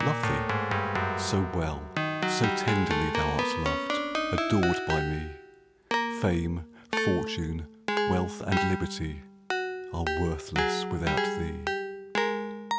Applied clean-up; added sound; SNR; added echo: none; Keyboard (musical); -2 dB; none.